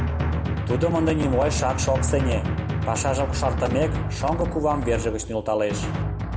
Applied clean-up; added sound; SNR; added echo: none; Drum; 0 dB; none.